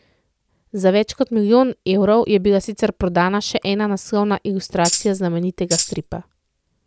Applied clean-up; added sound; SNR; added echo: none; Tambourine; 5 dB; none.